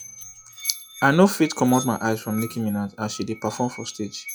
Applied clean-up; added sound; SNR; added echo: classical method log-MMSE.